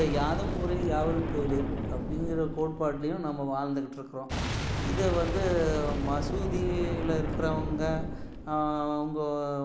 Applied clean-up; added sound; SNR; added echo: none; Boom; 2 dB; none.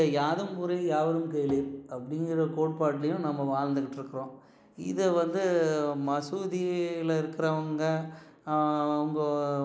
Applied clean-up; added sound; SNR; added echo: none; none; none; none.